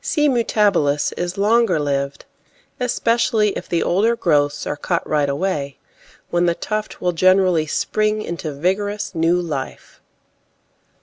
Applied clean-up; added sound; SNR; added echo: none; none; none; none.